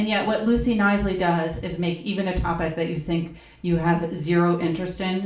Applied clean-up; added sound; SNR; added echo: none; none; none; reverberation time 0.4 s.